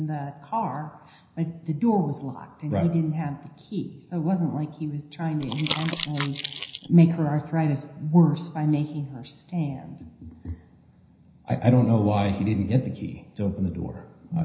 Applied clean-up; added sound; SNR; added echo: none; Crumpling, crinkling; 8 dB; reverberation time 0.9 s.